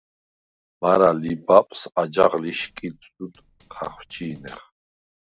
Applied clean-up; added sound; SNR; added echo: neural separator model SepFormer DNS4.